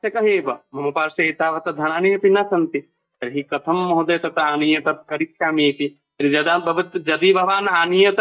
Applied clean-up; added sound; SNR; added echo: neural mask model DeepFilterNet 3.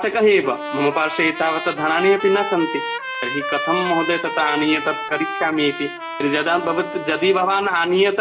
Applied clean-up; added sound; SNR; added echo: none; Trumpet; 8 dB; reverberation time 0.3 s.